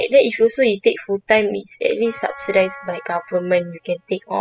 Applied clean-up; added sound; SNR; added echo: classical method spectral subtraction.